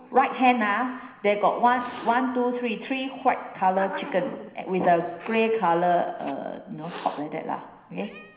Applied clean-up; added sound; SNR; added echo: none; Hiss; 19 dB; reverberation time 0.9 s.